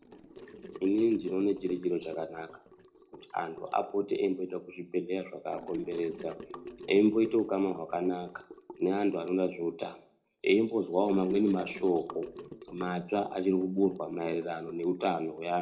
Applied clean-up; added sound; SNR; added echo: neural separator model SepFormer DNS4.